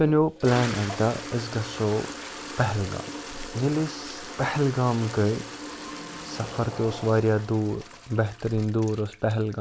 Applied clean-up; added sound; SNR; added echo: none; Toilet flush; 12 dB; none.